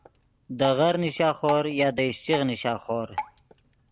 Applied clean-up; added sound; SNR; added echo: none; Drip; 13 dB; none.